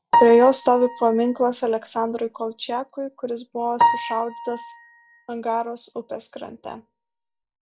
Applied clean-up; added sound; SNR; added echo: classical method log-MMSE.